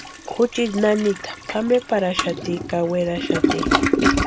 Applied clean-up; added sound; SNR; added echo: none; Toilet flush; 1 dB; none.